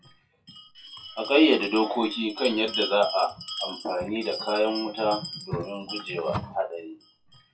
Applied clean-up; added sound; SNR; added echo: classical method WPE with log-MMSE.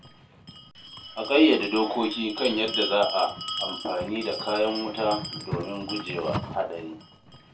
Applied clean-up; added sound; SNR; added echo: none; Bell; 9 dB; reverberation time 0.3 s.